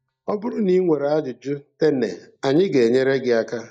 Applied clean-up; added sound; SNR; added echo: neural mask model DeepFilterNet 3.